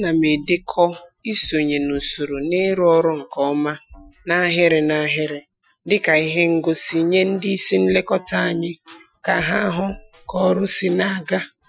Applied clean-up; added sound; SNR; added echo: classical method Wiener filter.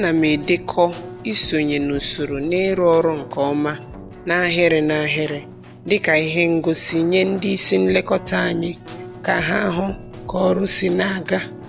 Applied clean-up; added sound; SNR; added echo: none; Keyboard (musical); 16 dB; none.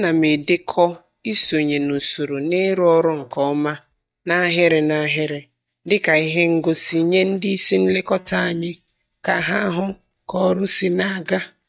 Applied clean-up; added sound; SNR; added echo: neural mask model DeepFilterNet 3.